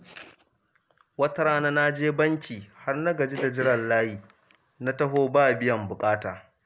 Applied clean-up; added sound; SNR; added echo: none; Cough; 16 dB; none.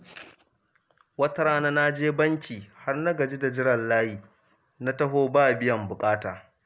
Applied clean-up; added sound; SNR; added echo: none; none; none; none.